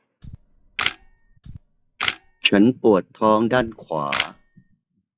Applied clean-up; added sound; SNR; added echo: classical method log-MMSE.